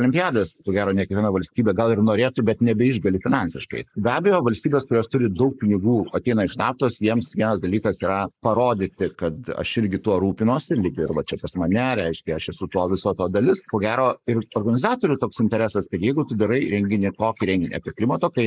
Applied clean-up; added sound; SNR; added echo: neural mask model Resemble Enhance denoiser.